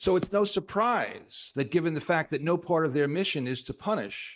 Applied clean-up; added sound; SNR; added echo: neural mask model DeepFilterNet 3.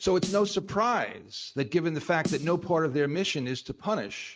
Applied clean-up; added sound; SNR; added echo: neural mask model RNNoise.